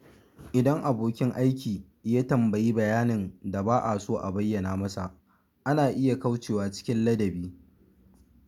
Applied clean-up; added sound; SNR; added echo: none; none; none; none.